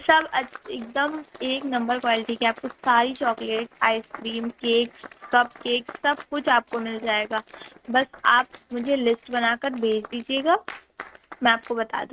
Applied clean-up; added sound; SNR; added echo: neural mask model RNNoise.